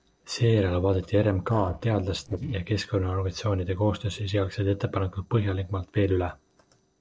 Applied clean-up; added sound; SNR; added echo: neural separator model SepFormer DNS4.